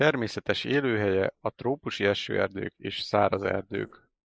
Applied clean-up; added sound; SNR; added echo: neural mask model Resemble Enhance denoiser.